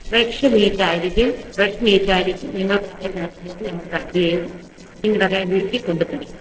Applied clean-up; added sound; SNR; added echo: neural separator model SepFormer DNS4.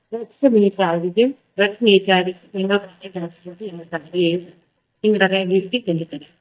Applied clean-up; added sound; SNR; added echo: neural mask model DeepFilterNet 3.